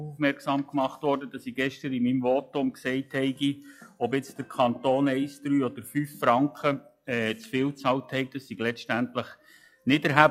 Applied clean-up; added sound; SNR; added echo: classical method log-MMSE.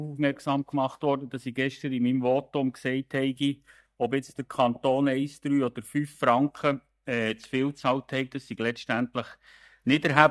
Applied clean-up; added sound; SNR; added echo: neural mask model DeepFilterNet 3.